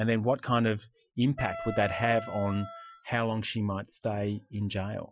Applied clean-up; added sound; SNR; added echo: classical method Wiener filter.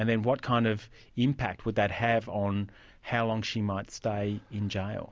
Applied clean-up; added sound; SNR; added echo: none; none; none; none.